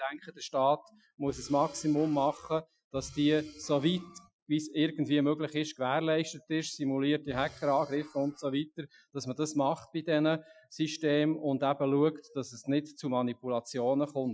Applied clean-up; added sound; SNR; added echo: classical method Wiener filter.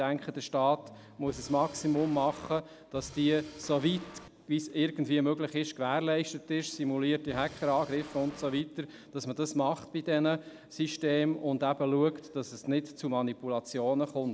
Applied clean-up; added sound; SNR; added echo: none; Drum kit; 17 dB; none.